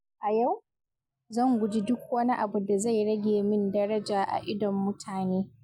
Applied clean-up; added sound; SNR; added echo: none; none; none; none.